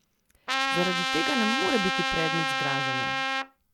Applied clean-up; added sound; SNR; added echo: none; Trumpet; -4 dB; none.